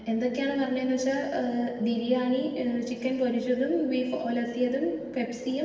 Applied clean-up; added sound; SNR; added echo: none; none; none; reverberation time 1.2 s.